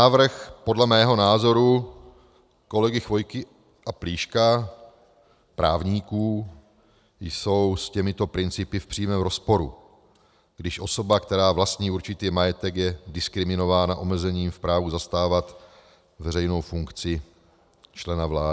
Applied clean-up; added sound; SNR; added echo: none; none; none; none.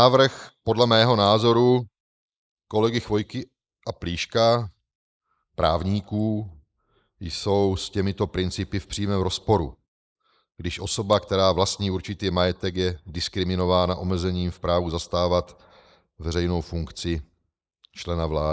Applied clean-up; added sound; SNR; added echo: neural mask model Resemble Enhance denoiser.